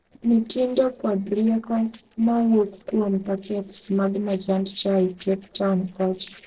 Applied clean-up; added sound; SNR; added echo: neural separator model SepFormer DNS4.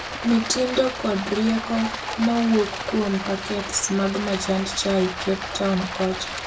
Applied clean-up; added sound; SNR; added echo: none; Stream; 8 dB; reverberation time 0.2 s.